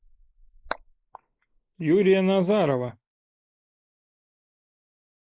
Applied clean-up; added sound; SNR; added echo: neural mask model Resemble Enhance denoiser.